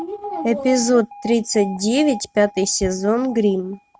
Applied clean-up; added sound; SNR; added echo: neural mask model RNNoise.